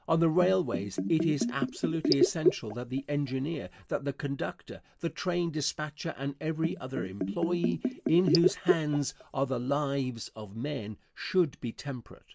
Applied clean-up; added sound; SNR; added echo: none; Bathtub (filling or washing); 1 dB; none.